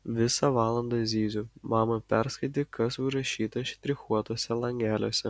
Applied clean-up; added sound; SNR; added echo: none; none; none; none.